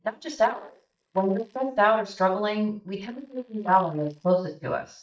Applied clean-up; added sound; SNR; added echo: neural mask model DeepFilterNet 3.